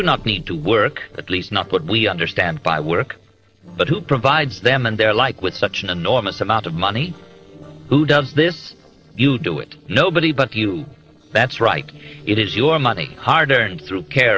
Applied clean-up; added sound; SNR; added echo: neural separator model SepFormer DNS4.